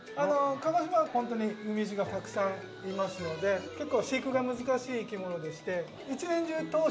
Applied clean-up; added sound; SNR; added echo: none; none; none; none.